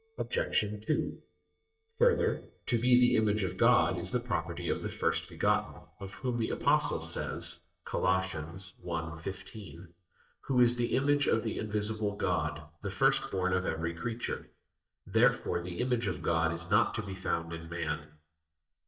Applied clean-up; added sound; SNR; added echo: neural mask model DeepFilterNet 3.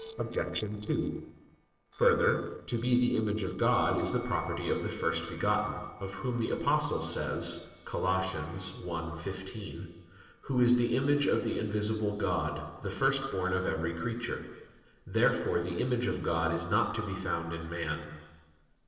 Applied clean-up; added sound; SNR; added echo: neural separator model SepFormer DNS4.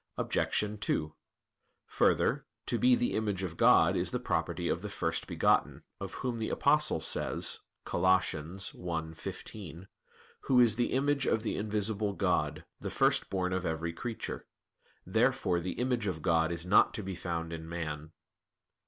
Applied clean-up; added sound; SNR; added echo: none; none; none; none.